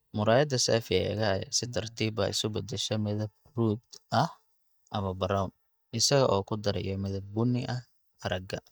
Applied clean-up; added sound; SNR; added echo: neural mask model DeepFilterNet 3.